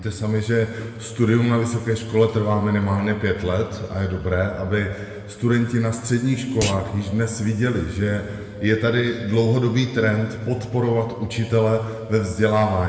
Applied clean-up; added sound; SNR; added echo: none; Thump, thud; 12 dB; reverberation time 1.9 s.